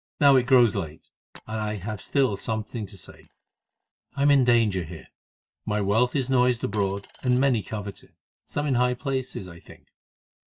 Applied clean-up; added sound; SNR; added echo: neural mask model DeepFilterNet 3.